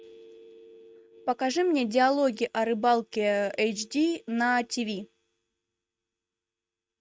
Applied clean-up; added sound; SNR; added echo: neural mask model RNNoise.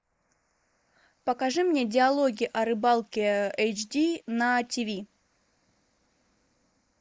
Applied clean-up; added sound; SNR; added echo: neural mask model Resemble Enhance denoiser.